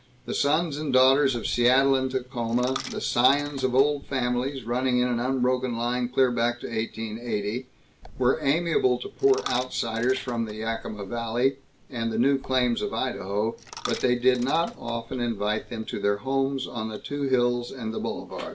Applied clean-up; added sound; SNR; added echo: none; Coin (dropping); 17 dB; none.